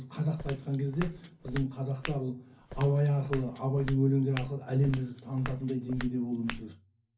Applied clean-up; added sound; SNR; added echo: none; Walk, footsteps; 12 dB; reverberation time 0.3 s.